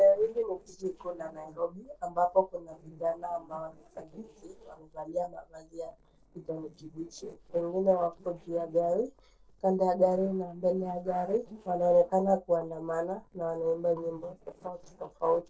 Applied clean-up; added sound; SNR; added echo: neural separator model SepFormer DNS4.